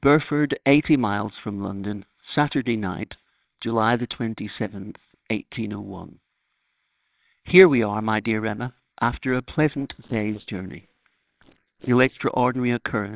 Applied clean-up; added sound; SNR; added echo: neural separator model SepFormer WHAMR!.